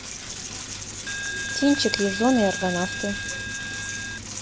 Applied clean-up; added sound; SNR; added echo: none; Coin (dropping); 4 dB; none.